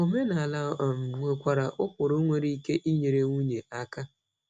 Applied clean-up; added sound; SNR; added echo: none; none; none; none.